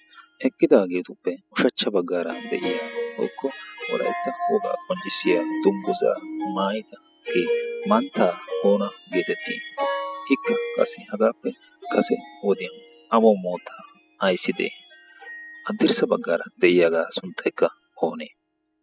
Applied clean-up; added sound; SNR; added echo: classical method spectral subtraction.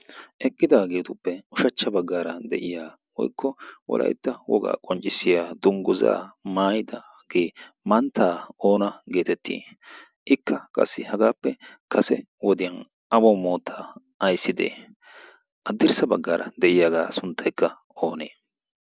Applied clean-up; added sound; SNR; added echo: none; none; none; none.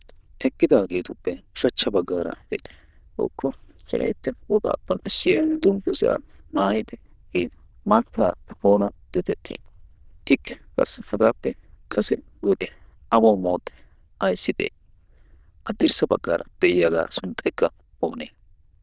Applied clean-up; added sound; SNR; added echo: neural diffusion model UNIVERSE++.